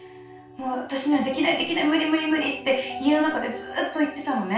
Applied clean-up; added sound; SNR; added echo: none; none; none; reverberation time 0.3 s.